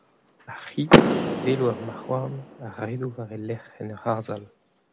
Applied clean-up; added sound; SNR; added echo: none; Door / Car; -4 dB; none.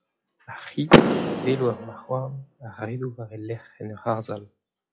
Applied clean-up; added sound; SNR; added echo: classical method log-MMSE.